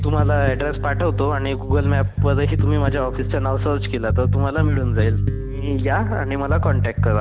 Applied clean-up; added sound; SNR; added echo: none; Bass guitar; -4 dB; none.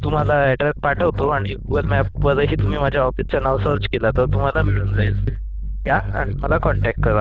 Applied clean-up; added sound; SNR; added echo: neural diffusion model UNIVERSE++.